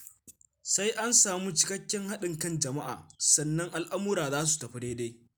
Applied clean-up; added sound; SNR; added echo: none; none; none; none.